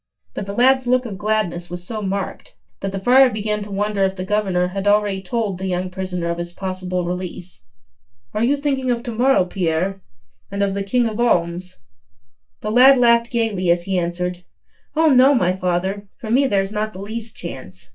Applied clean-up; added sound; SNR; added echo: neural mask model DeepFilterNet 3.